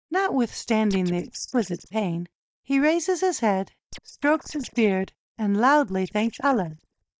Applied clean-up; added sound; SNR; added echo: neural mask model DeepFilterNet 3.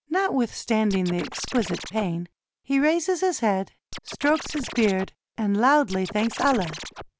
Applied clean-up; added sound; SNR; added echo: none; Scratching (performance technique); 11 dB; none.